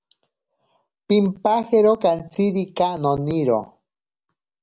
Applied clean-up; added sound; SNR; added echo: none; none; none; none.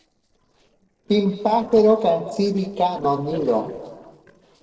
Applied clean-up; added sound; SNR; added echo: neural separator model SepFormer DNS4.